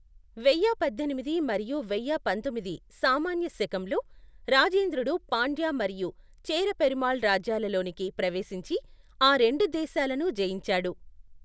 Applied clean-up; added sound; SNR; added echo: none; none; none; none.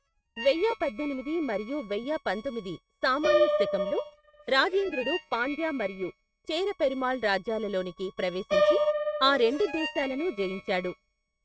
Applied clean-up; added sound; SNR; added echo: neural mask model RNNoise.